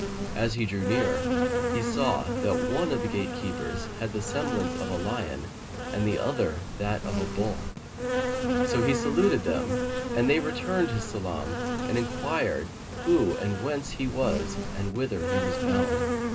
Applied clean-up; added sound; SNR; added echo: none; Insect; 1 dB; reverberation time 0.2 s.